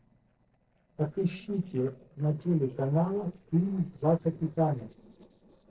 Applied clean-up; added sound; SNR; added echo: neural separator model SepFormer DNS4.